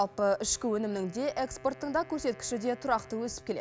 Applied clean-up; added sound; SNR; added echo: none; Wind instrument, woodwind instrument; 20 dB; none.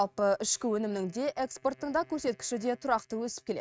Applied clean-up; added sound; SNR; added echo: neural mask model RNNoise.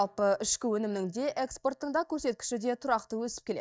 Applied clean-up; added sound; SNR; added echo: neural mask model DeepFilterNet 3.